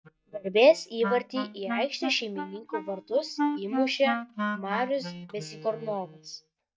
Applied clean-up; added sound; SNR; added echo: neural mask model DeepFilterNet 3.